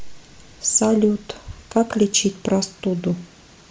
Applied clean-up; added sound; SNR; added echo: neural mask model Resemble Enhance denoiser.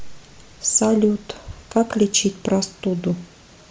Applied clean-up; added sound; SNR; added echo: none; none; none; none.